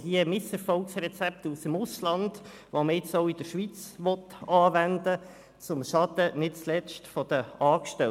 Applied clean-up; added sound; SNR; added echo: none; none; none; none.